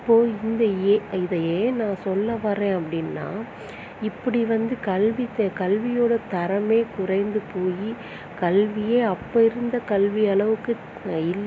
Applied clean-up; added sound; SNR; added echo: none; none; none; none.